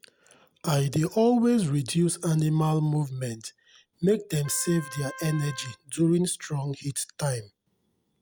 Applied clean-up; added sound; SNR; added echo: none; Wind instrument, woodwind instrument; 18 dB; none.